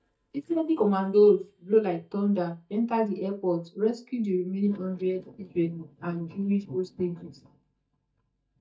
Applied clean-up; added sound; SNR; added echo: neural mask model DeepFilterNet 3.